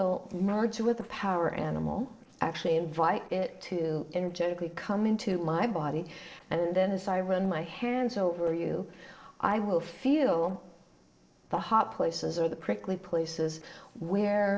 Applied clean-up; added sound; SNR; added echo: neural separator model SepFormer DNS4.